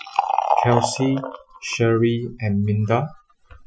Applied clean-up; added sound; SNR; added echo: classical method Wiener filter.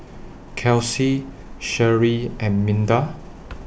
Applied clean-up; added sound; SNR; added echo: none; none; none; none.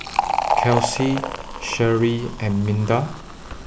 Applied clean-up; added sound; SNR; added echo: none; Fill (with liquid); 4 dB; none.